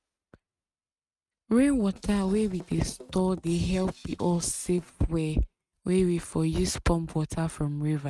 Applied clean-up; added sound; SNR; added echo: neural mask model RNNoise.